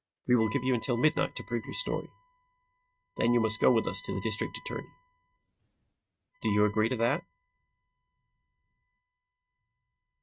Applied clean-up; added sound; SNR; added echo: neural mask model RNNoise.